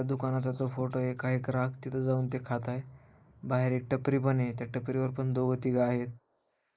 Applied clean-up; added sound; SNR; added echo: neural mask model Resemble Enhance denoiser.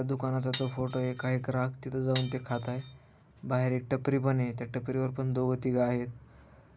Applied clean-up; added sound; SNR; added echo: none; Glass; 15 dB; none.